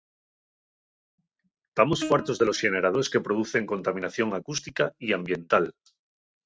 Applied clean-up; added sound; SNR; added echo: neural mask model RNNoise.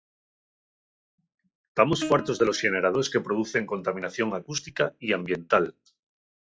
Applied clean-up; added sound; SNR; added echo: classical method log-MMSE.